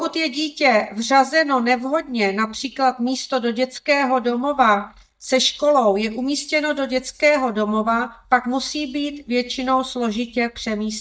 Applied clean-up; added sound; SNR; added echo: neural mask model DeepFilterNet 3.